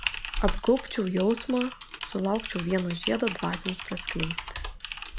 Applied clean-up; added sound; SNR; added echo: none; Typing; 5 dB; none.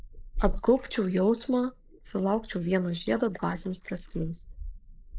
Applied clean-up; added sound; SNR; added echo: neural mask model Resemble Enhance denoiser.